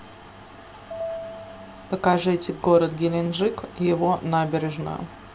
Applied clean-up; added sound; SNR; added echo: none; Piano; 13 dB; none.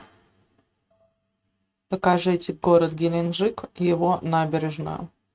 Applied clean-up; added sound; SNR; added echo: neural mask model RNNoise.